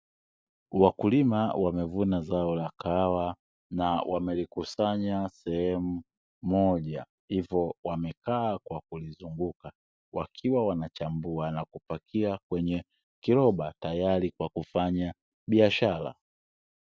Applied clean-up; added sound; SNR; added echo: none; none; none; none.